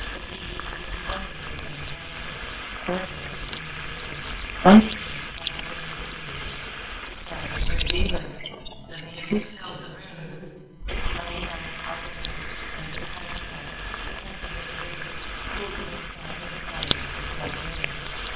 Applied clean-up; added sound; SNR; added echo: neural separator model SepFormer WHAMR!.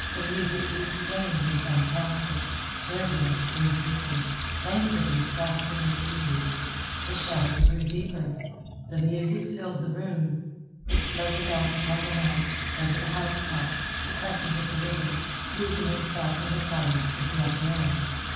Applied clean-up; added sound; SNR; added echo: none; Sink (filling or washing) / Water tap, faucet; 2 dB; reverberation time 1.2 s.